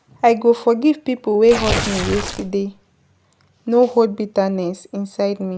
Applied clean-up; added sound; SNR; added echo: none; Tearing; 6 dB; none.